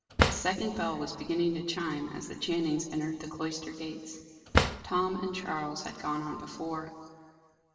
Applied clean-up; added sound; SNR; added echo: none; Drawer open or close; -3 dB; reverberation time 2.0 s.